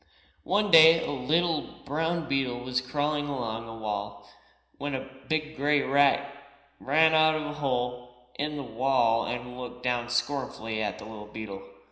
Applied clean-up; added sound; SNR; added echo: none; none; none; reverberation time 0.9 s.